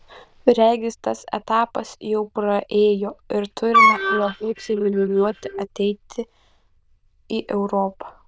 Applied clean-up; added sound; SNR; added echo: neural diffusion model UNIVERSE++.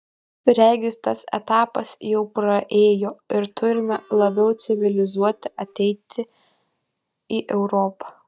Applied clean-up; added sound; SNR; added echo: neural mask model DeepFilterNet 3.